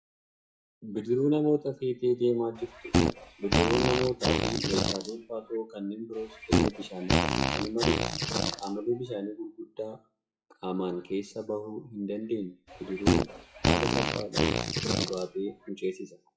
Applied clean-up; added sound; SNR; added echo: classical method WPE with log-MMSE.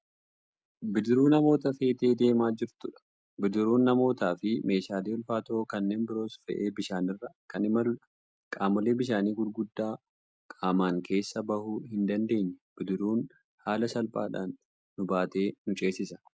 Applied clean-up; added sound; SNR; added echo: none; none; none; none.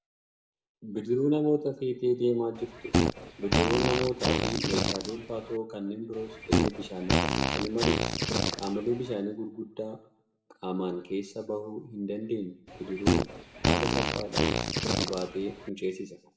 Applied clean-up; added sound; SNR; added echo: none; Fart; -4 dB; reverberation time 0.6 s.